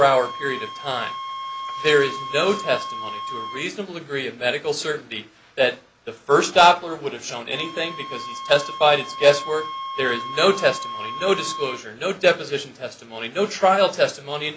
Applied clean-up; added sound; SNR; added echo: none; Wind instrument, woodwind instrument; 12 dB; none.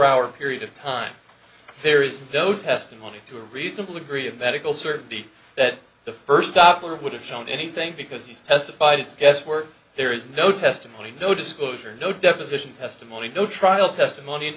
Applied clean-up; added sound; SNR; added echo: none; none; none; none.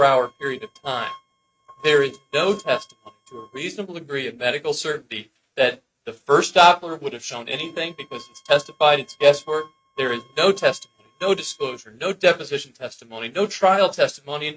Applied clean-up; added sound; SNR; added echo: neural mask model RNNoise.